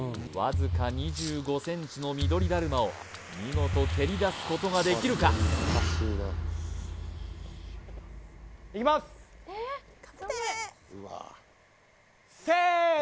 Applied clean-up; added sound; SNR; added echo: none; Rattle (instrument); 12 dB; none.